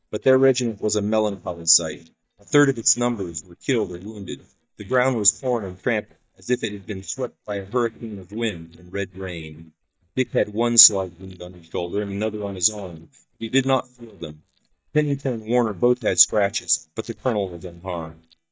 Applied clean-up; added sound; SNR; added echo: neural mask model DeepFilterNet 3.